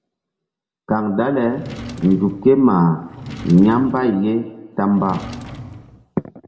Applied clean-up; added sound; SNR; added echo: none; Drawer open or close; 16 dB; reverberation time 1.0 s.